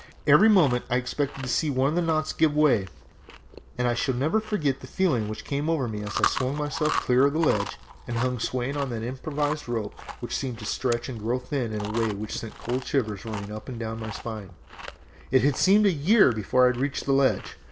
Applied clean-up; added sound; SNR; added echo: none; Chewing, mastication; 13 dB; none.